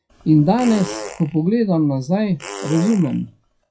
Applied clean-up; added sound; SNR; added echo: classical method WPE with log-MMSE.